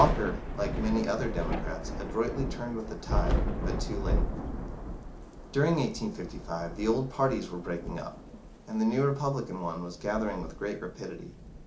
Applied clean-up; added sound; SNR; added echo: none; Thunder / Rain; 2 dB; none.